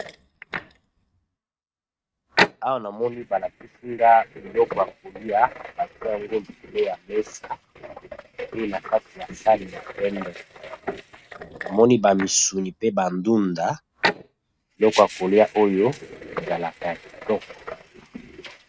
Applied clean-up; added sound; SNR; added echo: neural mask model RNNoise.